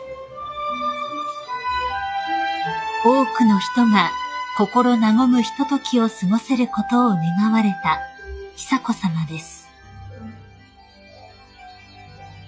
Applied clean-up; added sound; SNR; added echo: classical method log-MMSE.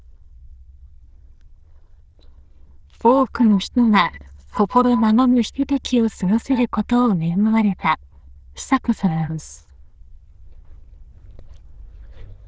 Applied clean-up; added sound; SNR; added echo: neural diffusion model UNIVERSE++.